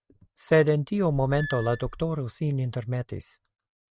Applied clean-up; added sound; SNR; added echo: neural mask model RNNoise.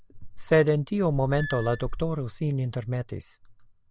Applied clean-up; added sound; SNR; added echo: none; Squeak / Screech; 8 dB; none.